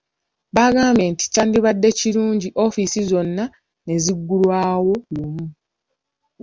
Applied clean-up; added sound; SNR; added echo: none; none; none; none.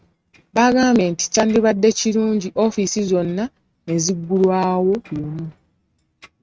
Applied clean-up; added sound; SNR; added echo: neural mask model RNNoise.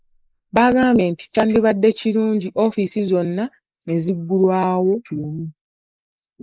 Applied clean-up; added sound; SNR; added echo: neural mask model Resemble Enhance denoiser.